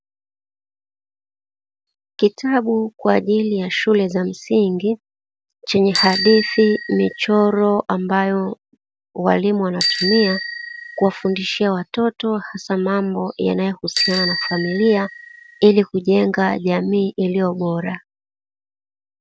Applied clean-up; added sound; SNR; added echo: none; Bicycle bell; 8 dB; none.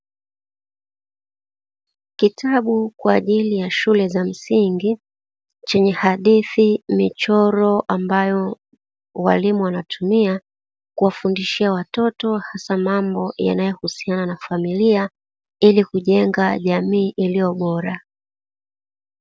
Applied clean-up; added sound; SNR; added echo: none; none; none; none.